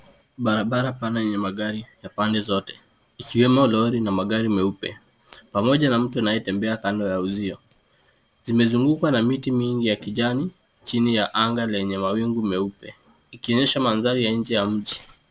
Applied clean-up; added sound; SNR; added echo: none; none; none; none.